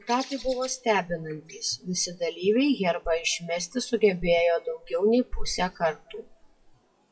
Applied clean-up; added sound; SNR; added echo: classical method WPE with log-MMSE.